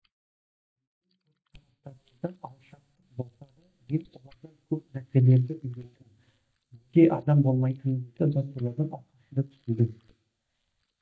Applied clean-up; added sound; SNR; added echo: neural mask model DeepFilterNet 3.